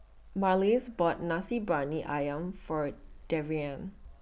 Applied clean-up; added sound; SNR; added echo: none; none; none; none.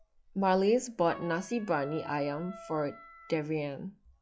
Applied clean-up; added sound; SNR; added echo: classical method log-MMSE.